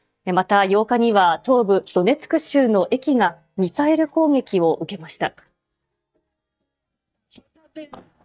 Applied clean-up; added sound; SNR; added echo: neural mask model DeepFilterNet 3.